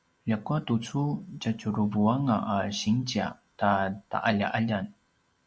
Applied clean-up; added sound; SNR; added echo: none; none; none; none.